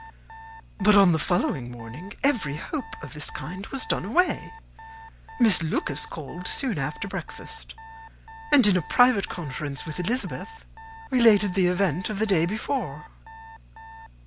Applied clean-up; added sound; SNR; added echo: none; Alarm; 18 dB; none.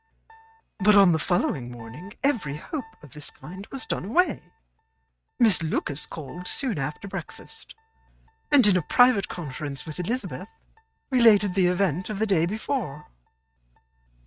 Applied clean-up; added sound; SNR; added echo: neural mask model RNNoise.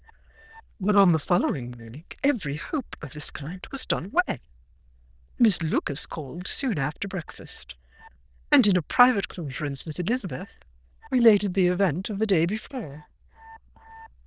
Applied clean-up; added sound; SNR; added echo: neural diffusion model UNIVERSE++.